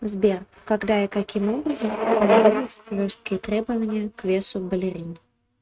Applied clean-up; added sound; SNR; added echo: neural mask model RNNoise.